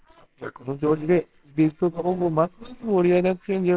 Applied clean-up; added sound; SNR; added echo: neural separator model SepFormer WHAMR!.